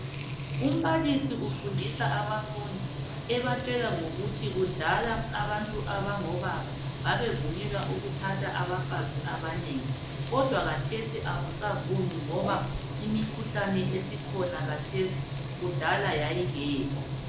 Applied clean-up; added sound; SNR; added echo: none; Frying (food); 1 dB; none.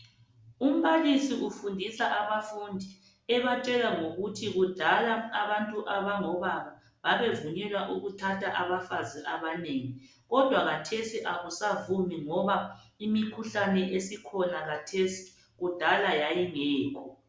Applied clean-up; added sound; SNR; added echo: none; none; none; none.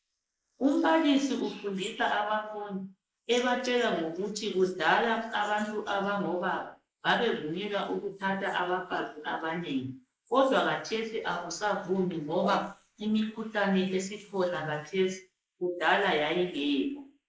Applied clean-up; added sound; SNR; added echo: neural mask model Resemble Enhance denoiser.